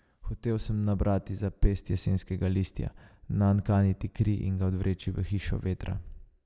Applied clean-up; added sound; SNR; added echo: none; none; none; none.